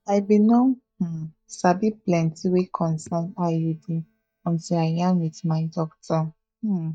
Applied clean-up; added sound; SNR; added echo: neural mask model DeepFilterNet 3.